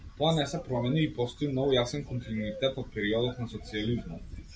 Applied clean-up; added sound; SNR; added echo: none; Wind / Bird; 16 dB; none.